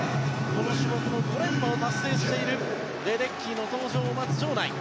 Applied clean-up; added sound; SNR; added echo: none; none; none; none.